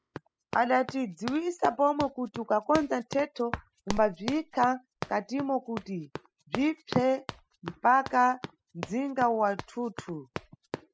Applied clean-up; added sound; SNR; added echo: classical method spectral subtraction.